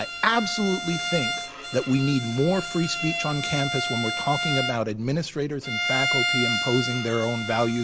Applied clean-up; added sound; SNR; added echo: none; Bowed string instrument; 3 dB; none.